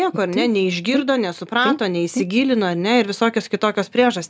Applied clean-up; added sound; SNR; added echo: none; none; none; none.